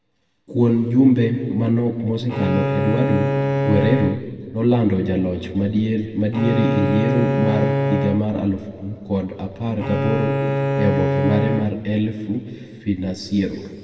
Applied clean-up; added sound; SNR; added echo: none; Bowed string instrument; 2 dB; reverberation time 1.9 s.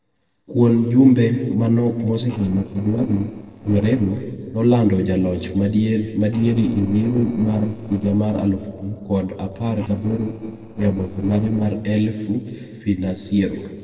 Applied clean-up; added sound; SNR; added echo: neural separator model SepFormer DNS4.